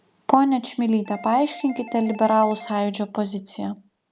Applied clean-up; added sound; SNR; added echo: none; Doorbell; 19 dB; none.